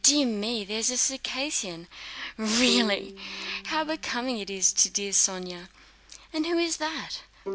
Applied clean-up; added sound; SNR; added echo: none; Bowed string instrument; 16 dB; none.